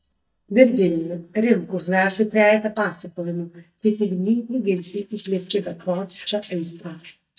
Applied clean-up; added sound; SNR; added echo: neural mask model DeepFilterNet 3.